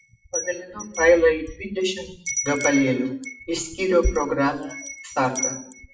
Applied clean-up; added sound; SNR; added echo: classical method WPE with log-MMSE.